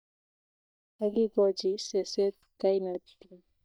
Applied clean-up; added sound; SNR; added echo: neural mask model DeepFilterNet 3.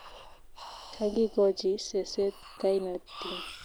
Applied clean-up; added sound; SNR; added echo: none; Breathing; 15 dB; none.